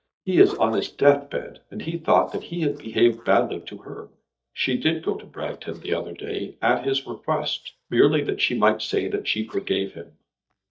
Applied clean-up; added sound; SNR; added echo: neural mask model DeepFilterNet 3.